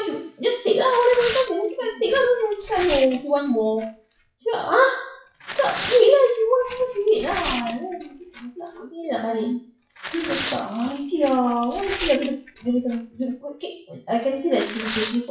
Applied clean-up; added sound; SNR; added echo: classical method WPE with log-MMSE.